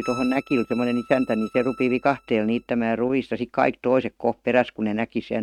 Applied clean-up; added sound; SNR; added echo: neural mask model RNNoise.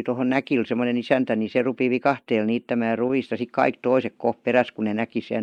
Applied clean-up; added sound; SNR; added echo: neural mask model Resemble Enhance denoiser.